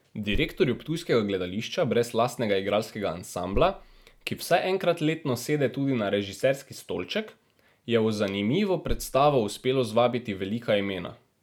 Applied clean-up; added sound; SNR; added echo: none; Thump, thud; 9 dB; none.